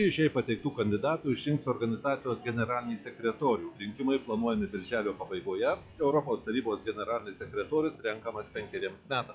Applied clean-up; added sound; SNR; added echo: classical method log-MMSE.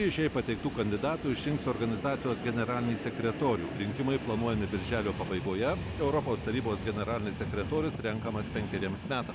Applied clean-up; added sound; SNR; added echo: none; Train; 7 dB; none.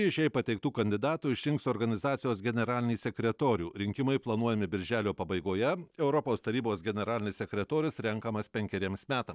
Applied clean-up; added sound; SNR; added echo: none; none; none; none.